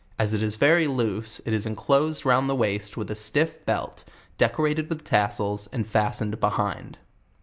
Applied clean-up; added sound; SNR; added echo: none; none; none; none.